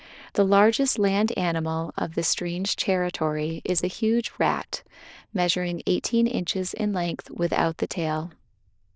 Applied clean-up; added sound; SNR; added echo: neural diffusion model UNIVERSE++.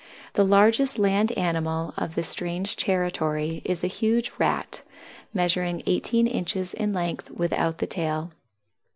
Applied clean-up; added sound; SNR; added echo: neural mask model DeepFilterNet 3.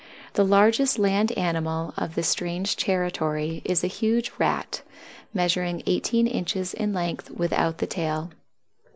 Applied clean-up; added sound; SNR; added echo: neural mask model Resemble Enhance denoiser.